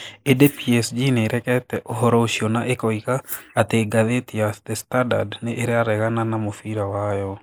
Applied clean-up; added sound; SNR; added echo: neural mask model Resemble Enhance denoiser.